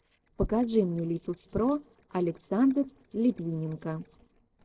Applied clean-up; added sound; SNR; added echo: neural separator model SepFormer DNS4.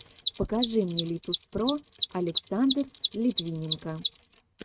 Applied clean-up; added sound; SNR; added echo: neural mask model RNNoise.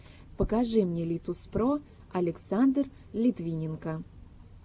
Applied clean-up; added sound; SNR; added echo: none; none; none; none.